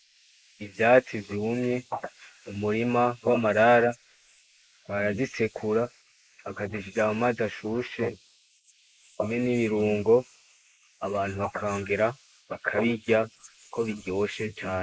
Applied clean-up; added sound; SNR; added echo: neural mask model Resemble Enhance denoiser.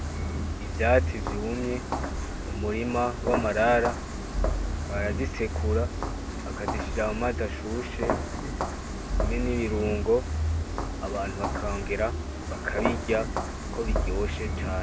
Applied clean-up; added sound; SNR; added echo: none; Walk, footsteps; -1 dB; none.